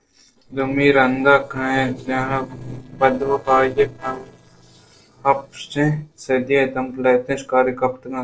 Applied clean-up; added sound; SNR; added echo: neural separator model SepFormer DNS4.